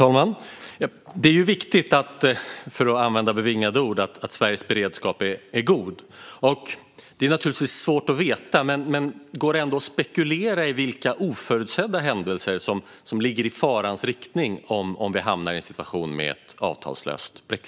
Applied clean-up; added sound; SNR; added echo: none; none; none; none.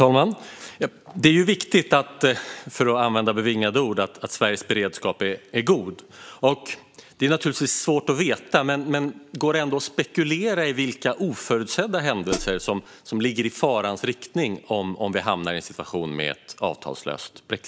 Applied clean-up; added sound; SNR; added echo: none; Hi-hat; 8 dB; none.